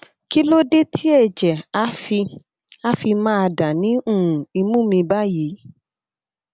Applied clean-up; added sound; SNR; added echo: none; none; none; none.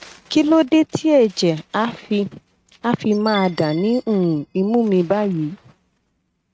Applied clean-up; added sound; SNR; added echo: neural mask model RNNoise.